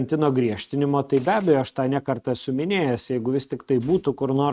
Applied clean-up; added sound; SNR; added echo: neural mask model RNNoise.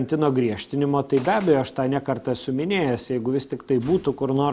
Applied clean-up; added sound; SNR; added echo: none; Gunshot, gunfire; 15 dB; none.